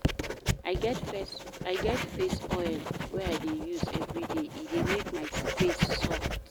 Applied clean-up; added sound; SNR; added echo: none; Writing; -2 dB; none.